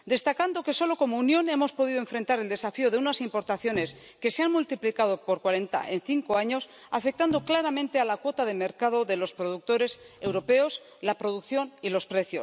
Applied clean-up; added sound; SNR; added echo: none; Percussion; 20 dB; none.